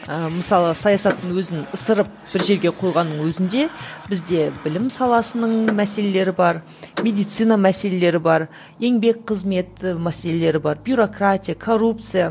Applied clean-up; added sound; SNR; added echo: none; Door / Car; 16 dB; none.